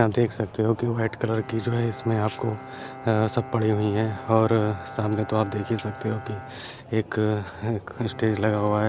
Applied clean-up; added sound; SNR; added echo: none; Bowed string instrument; 16 dB; none.